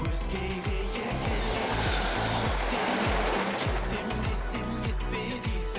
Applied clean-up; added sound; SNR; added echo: none; Train; 3 dB; none.